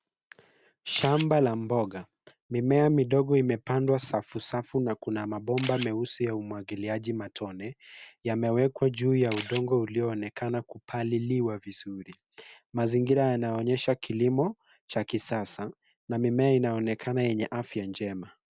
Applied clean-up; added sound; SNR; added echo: none; Camera; 7 dB; none.